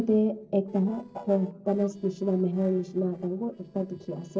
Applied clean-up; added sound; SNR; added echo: neural separator model SepFormer DNS4.